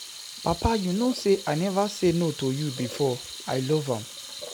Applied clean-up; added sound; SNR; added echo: none; Sink (filling or washing) / Water tap, faucet; 13 dB; none.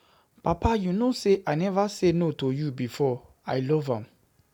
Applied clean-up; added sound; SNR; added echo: none; none; none; none.